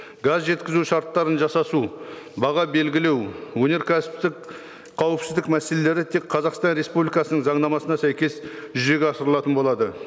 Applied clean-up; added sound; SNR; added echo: none; none; none; none.